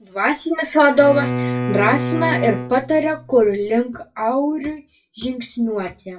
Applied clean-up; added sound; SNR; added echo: none; Bowed string instrument; 6 dB; reverberation time 0.2 s.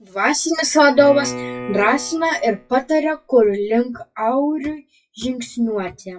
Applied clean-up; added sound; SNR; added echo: classical method WPE with log-MMSE.